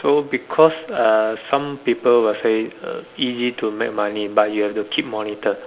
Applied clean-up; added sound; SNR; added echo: none; none; none; none.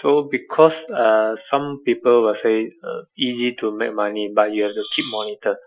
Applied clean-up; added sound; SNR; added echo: classical method Wiener filter.